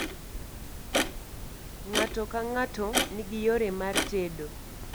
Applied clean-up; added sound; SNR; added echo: none; Clock; 1 dB; none.